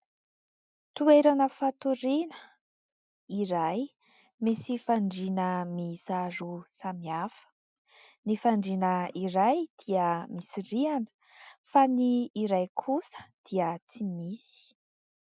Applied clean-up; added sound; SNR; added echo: none; none; none; none.